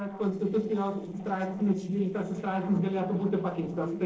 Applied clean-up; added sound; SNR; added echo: neural separator model SepFormer DNS4.